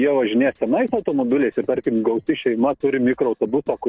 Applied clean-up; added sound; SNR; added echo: neural separator model SepFormer DNS4.